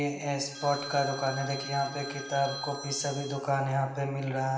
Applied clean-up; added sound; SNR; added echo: none; Telephone; 10 dB; reverberation time 1.4 s.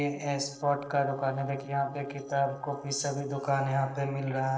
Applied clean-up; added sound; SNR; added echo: neural separator model SepFormer DNS4.